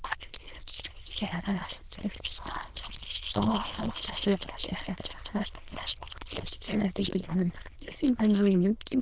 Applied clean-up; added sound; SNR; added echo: neural diffusion model UNIVERSE++.